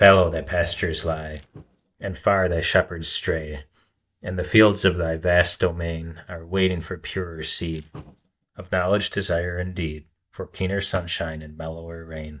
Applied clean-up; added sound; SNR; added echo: neural mask model DeepFilterNet 3.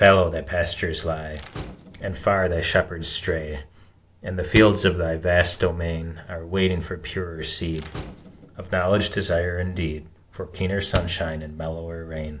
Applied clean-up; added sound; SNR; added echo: none; Slam; 15 dB; none.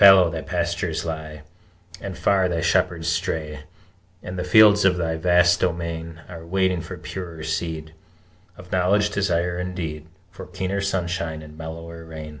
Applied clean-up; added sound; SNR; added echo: none; none; none; none.